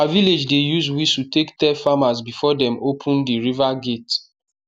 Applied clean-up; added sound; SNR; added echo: none; none; none; none.